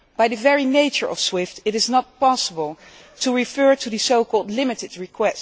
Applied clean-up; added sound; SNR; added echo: none; none; none; none.